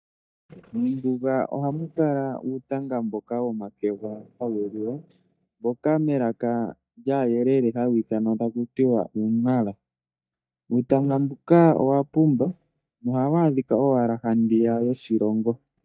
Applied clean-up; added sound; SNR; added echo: neural mask model DeepFilterNet 3.